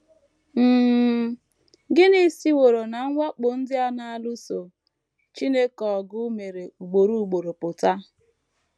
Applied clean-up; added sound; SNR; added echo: none; none; none; none.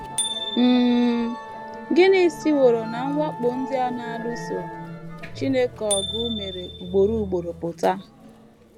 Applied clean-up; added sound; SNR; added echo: none; Musical instrument + Bicycle bell; 10 dB; none.